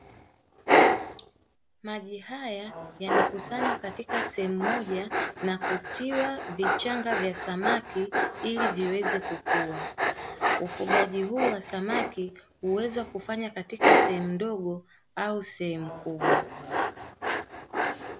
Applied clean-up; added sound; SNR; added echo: none; Dog; -5 dB; none.